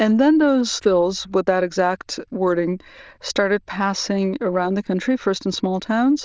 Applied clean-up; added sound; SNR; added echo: neural diffusion model UNIVERSE++.